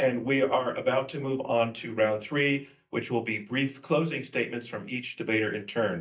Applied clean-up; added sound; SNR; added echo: neural mask model DeepFilterNet 3.